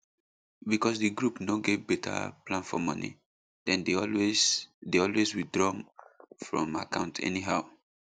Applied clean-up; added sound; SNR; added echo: none; none; none; none.